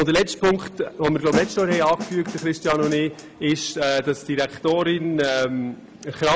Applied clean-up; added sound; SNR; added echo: none; Snare drum; 9 dB; none.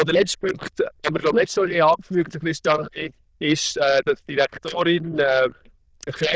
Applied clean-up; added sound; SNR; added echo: neural diffusion model UNIVERSE++.